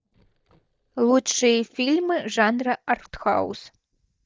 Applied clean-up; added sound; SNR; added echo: neural mask model DeepFilterNet 3.